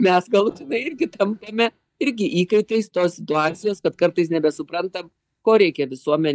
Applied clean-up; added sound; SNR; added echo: neural mask model DeepFilterNet 3.